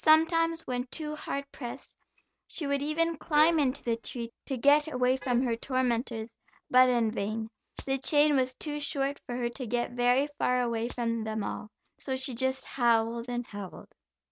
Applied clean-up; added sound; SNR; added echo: neural mask model RNNoise.